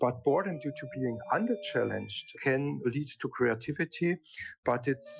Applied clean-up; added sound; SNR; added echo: classical method Wiener filter.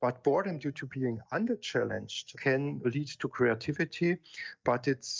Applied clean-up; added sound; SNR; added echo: neural mask model DeepFilterNet 3.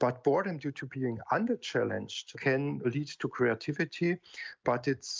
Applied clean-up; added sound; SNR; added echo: neural mask model Resemble Enhance denoiser.